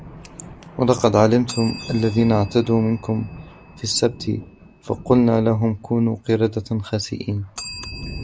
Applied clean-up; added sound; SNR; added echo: none; Bell + Thunder; 16 dB; none.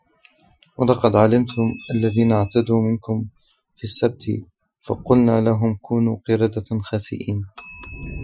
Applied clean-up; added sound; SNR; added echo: classical method Wiener filter.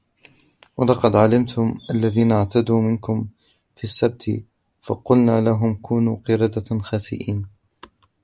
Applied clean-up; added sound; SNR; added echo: none; none; none; none.